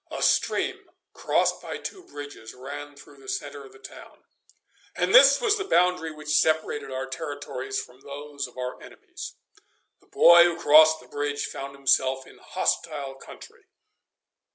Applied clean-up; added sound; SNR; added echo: none; none; none; none.